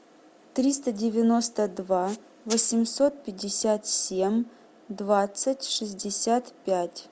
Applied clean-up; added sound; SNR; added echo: none; none; none; none.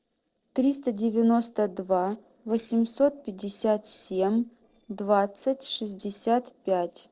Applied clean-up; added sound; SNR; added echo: neural separator model SepFormer DNS4.